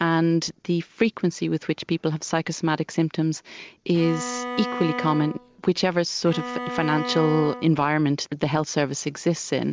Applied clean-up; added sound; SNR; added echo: none; Bowed string instrument; 8 dB; none.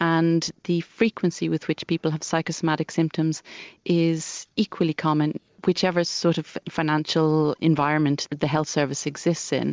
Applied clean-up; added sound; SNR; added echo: none; none; none; none.